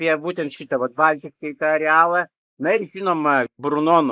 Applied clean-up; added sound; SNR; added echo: neural mask model Resemble Enhance denoiser.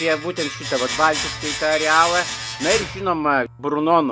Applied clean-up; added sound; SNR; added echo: none; Domestic sounds, home sounds; 8 dB; none.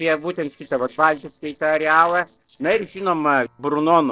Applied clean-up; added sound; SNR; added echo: neural separator model SepFormer DNS4.